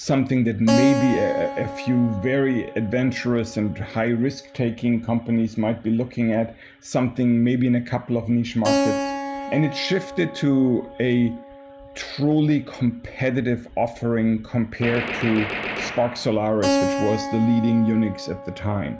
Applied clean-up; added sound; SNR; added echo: none; Keyboard (musical) + Gunshot, gunfire; 8 dB; none.